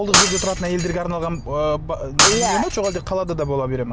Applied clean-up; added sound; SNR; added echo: none; Shatter; 1 dB; none.